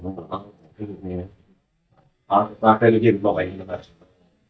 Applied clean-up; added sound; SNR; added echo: neural mask model DeepFilterNet 3.